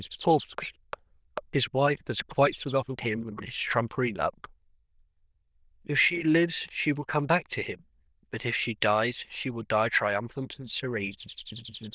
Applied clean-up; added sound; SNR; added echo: neural diffusion model UNIVERSE++.